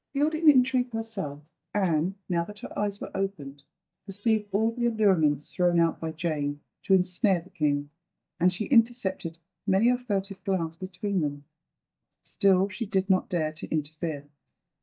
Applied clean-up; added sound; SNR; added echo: neural mask model DeepFilterNet 3.